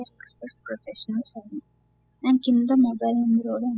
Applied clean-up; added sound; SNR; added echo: classical method spectral subtraction.